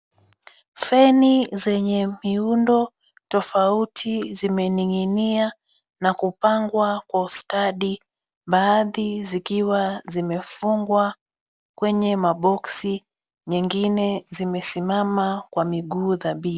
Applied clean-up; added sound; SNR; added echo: none; none; none; none.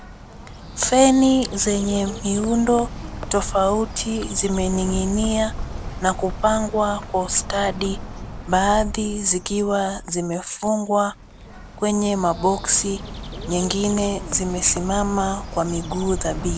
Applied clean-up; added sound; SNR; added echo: none; Bird; 10 dB; none.